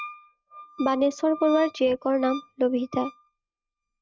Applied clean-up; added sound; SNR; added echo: neural mask model RNNoise.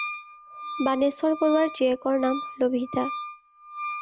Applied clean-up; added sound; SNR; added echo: none; Wind instrument, woodwind instrument; 10 dB; none.